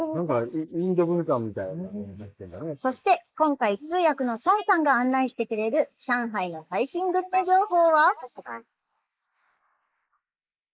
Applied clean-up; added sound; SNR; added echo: neural mask model Resemble Enhance denoiser.